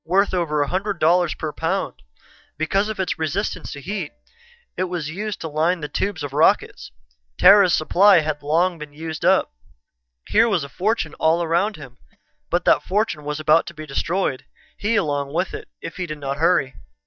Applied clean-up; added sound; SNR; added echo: neural mask model DeepFilterNet 3.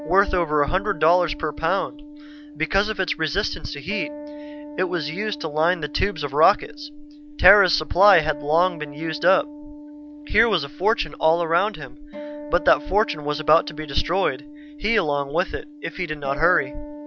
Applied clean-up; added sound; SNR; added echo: none; Acoustic guitar; 15 dB; none.